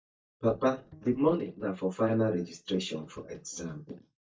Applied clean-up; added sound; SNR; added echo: neural mask model DeepFilterNet 3.